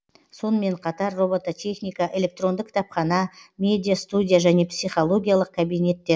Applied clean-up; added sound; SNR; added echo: none; none; none; none.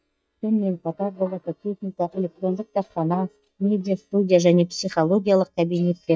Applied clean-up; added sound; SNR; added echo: neural mask model DeepFilterNet 3.